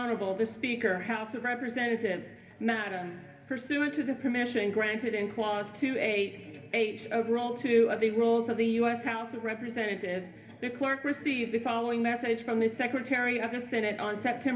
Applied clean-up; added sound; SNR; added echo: none; none; none; reverberation time 0.3 s.